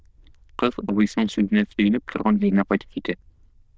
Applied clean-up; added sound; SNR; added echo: neural diffusion model UNIVERSE++.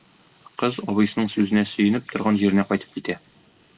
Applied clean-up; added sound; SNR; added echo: neural mask model Resemble Enhance denoiser.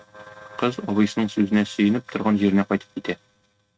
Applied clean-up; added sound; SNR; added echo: neural mask model RNNoise.